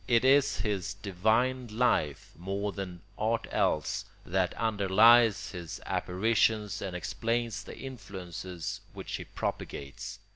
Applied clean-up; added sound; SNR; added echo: none; none; none; none.